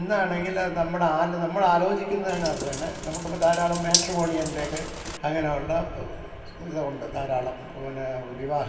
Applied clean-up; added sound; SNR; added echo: none; Bathtub (filling or washing); 5 dB; reverberation time 2.4 s.